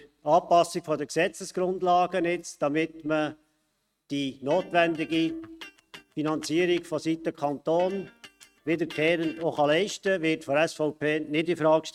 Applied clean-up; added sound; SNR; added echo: neural mask model RNNoise.